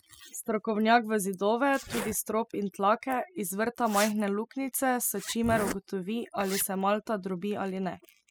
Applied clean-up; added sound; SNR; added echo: classical method spectral subtraction.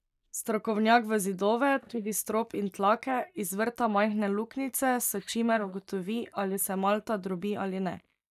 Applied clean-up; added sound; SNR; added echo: neural mask model DeepFilterNet 3.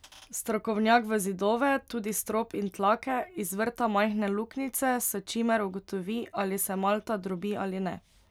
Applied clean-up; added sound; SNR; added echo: none; none; none; none.